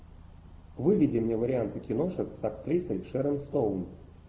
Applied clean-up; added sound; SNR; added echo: none; none; none; none.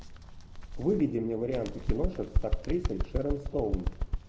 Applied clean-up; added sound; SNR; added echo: none; Bird; 0 dB; none.